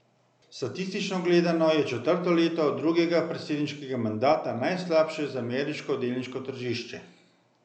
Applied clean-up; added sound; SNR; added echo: none; none; none; none.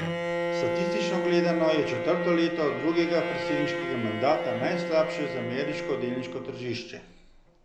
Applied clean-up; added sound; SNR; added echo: none; Bowed string instrument; 3 dB; none.